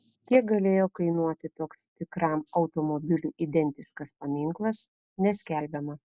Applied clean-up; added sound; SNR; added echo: none; none; none; none.